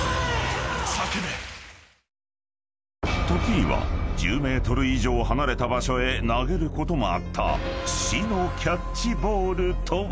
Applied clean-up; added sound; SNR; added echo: none; none; none; none.